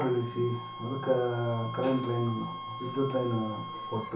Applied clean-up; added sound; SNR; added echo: none; Wind instrument, woodwind instrument; 10 dB; reverberation time 0.7 s.